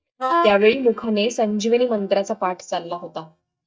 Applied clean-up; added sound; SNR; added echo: neural mask model DeepFilterNet 3.